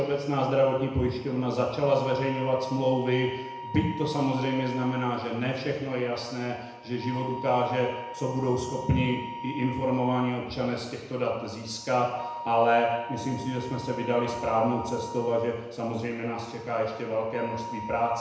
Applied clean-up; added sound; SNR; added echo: none; Wind instrument, woodwind instrument; 12 dB; reverberation time 1.0 s.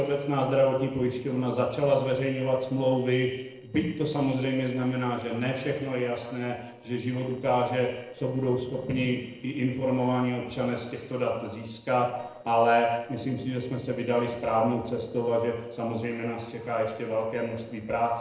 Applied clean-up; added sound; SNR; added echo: neural separator model SepFormer DNS4.